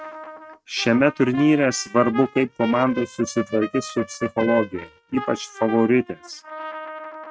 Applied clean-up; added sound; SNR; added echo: neural mask model RNNoise.